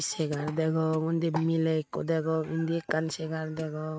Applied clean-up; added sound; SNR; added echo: neural mask model RNNoise.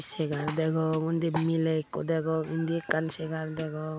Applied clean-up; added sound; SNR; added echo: none; Hi-hat + Walk, footsteps; 18 dB; none.